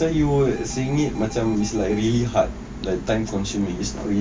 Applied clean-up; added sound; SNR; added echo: none; Alarm; 19 dB; none.